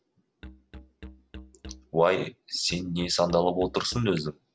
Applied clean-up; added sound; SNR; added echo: none; Musical instrument; 18 dB; none.